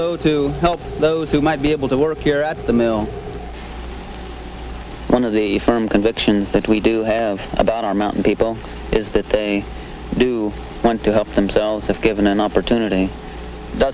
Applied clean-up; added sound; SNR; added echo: none; none; none; none.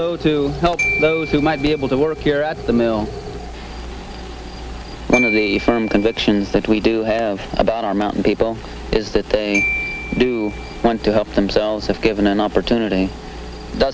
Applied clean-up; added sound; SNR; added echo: none; Glockenspiel; 10 dB; none.